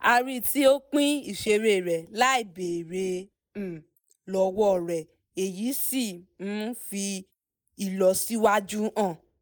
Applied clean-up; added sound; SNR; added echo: neural mask model Resemble Enhance denoiser.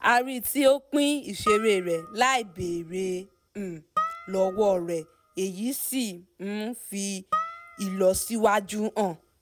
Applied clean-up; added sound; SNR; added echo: none; Harp; 9 dB; none.